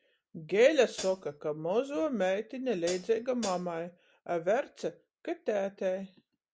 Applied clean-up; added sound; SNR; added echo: none; Hi-hat; 12 dB; none.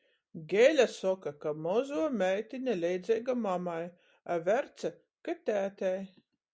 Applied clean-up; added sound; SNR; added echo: none; none; none; none.